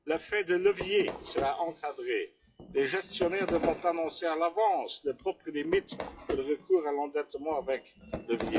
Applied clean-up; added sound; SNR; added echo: classical method WPE with log-MMSE.